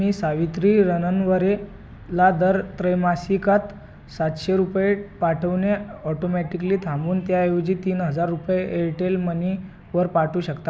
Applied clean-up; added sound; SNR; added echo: none; none; none; none.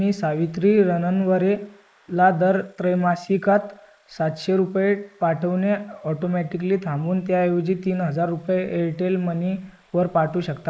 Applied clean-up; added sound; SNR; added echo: neural mask model Resemble Enhance denoiser.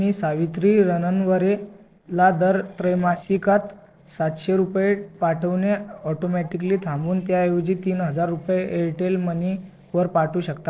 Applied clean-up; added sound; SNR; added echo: neural separator model SepFormer DNS4.